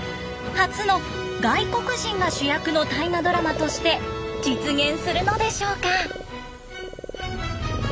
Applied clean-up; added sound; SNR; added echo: none; Frog; 15 dB; none.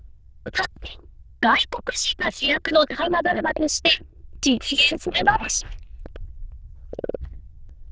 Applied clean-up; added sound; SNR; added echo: neural diffusion model UNIVERSE++.